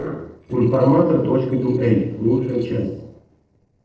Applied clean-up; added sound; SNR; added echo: neural separator model SepFormer DNS4.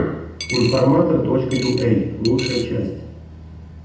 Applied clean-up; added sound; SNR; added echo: none; Coin (dropping); 13 dB; reverberation time 0.8 s.